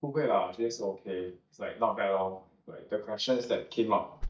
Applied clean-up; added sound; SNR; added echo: neural mask model DeepFilterNet 3.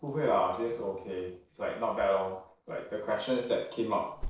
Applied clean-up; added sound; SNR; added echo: neural separator model SepFormer DNS4.